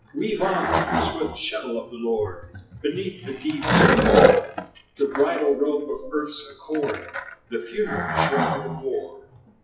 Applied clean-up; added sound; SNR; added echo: classical method WPE with log-MMSE.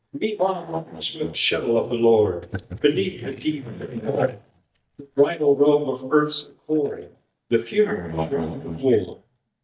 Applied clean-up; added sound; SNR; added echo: neural mask model DeepFilterNet 3.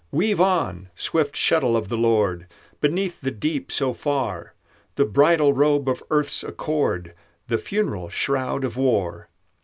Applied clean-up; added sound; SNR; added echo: none; none; none; none.